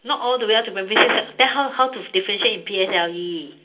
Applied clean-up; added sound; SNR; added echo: none; none; none; reverberation time 0.2 s.